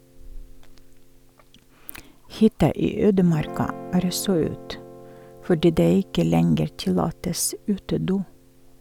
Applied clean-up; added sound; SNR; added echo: none; Guitar; 19 dB; none.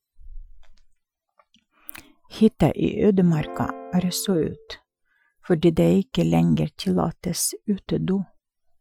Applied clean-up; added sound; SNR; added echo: classical method Wiener filter.